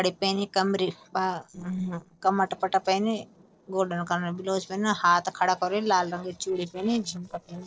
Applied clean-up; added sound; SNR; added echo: neural separator model SepFormer DNS4.